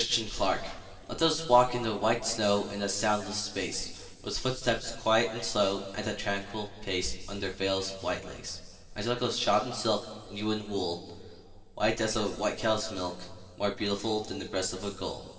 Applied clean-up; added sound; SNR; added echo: none; none; none; reverberation time 2.2 s.